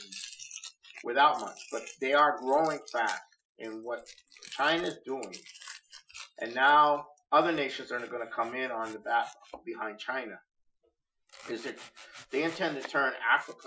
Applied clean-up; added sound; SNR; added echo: classical method Wiener filter.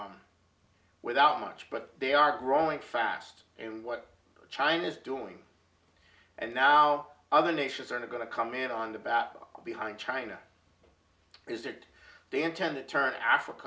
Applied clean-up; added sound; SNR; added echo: none; none; none; none.